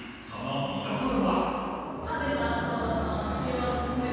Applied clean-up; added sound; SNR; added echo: none; none; none; reverberation time 2.1 s.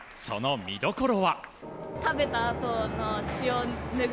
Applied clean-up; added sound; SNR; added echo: none; none; none; none.